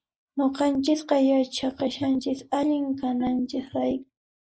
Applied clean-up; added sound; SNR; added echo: neural mask model Resemble Enhance denoiser.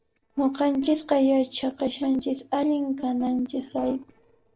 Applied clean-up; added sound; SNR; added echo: neural separator model SepFormer DNS4.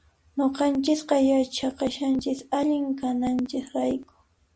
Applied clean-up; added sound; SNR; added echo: none; none; none; none.